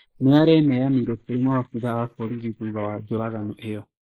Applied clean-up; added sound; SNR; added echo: neural mask model Resemble Enhance denoiser.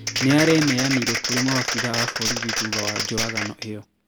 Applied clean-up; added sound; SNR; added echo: none; Applause; 2 dB; none.